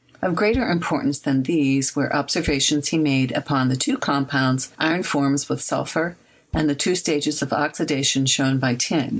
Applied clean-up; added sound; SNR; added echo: neural mask model Resemble Enhance denoiser.